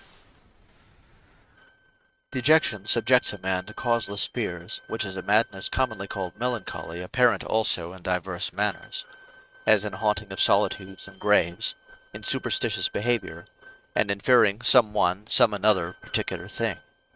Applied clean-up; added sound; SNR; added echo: neural mask model RNNoise.